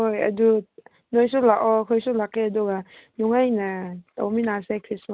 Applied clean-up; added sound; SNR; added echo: none; none; none; none.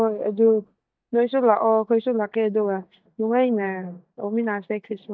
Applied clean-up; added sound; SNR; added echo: neural mask model DeepFilterNet 3.